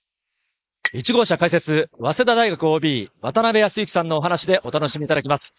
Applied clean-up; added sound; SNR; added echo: neural mask model Resemble Enhance denoiser.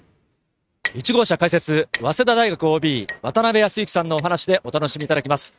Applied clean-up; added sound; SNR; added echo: neural mask model RNNoise.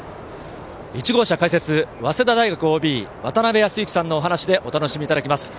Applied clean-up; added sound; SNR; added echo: none; none; none; none.